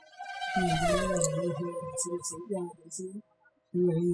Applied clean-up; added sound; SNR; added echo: classical method spectral subtraction.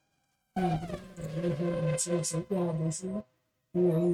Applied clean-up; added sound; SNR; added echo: neural mask model RNNoise.